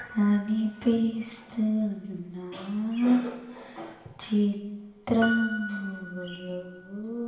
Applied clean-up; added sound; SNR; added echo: none; Piano; 14 dB; reverberation time 1.0 s.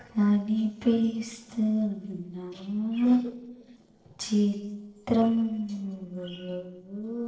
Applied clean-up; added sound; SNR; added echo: neural separator model SepFormer DNS4.